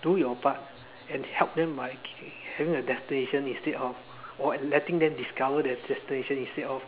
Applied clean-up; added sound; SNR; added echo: none; none; none; none.